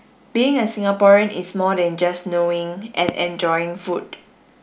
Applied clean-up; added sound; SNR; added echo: none; Fireworks; 16 dB; none.